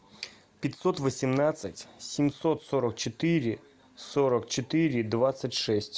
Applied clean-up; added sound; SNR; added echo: none; none; none; none.